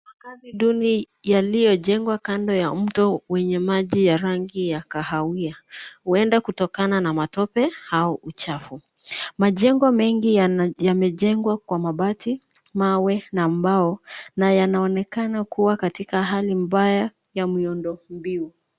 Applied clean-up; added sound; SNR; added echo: none; none; none; none.